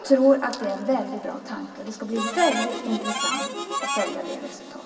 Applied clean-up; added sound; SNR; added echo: none; Harmonica; 5 dB; reverberation time 2.4 s.